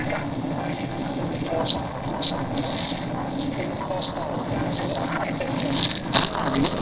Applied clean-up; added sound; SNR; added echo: neural separator model SepFormer DNS4.